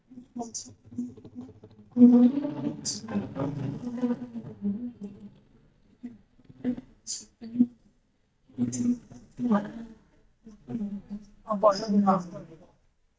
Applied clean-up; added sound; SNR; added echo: neural mask model DeepFilterNet 3.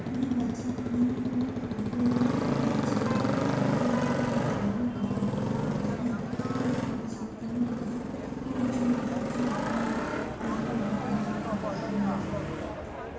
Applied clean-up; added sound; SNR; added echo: none; Motorcycle; -1 dB; reverberation time 1.0 s.